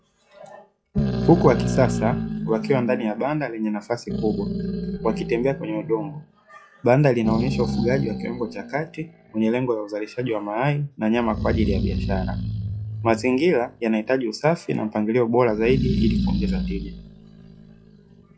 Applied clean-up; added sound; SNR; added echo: classical method log-MMSE.